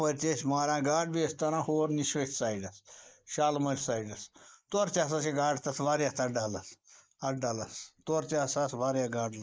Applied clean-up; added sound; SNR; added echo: neural mask model Resemble Enhance denoiser.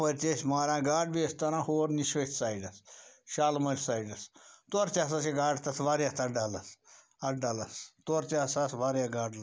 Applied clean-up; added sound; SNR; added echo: none; none; none; none.